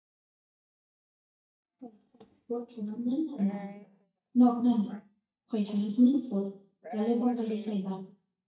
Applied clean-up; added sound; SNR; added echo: neural mask model DeepFilterNet 3.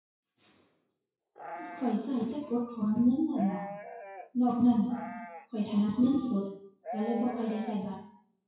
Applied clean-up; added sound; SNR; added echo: classical method WPE with log-MMSE.